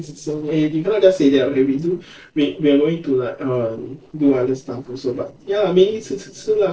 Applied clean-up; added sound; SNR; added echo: neural separator model SepFormer DNS4.